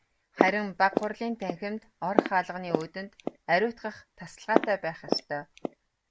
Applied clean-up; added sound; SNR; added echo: none; Walk, footsteps; 1 dB; none.